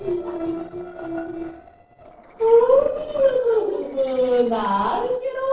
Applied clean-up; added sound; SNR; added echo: neural separator model SepFormer DNS4.